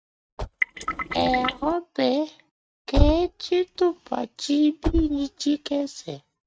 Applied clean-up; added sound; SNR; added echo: neural mask model RNNoise.